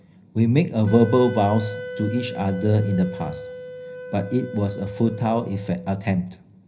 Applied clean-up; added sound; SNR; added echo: none; Wind instrument, woodwind instrument; 13 dB; reverberation time 0.5 s.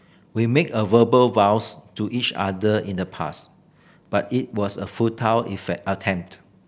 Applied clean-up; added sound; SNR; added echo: none; none; none; none.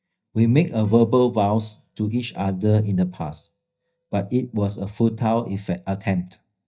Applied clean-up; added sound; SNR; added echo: neural mask model DeepFilterNet 3.